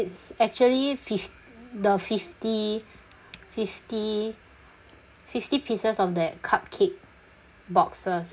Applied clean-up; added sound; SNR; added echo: none; none; none; none.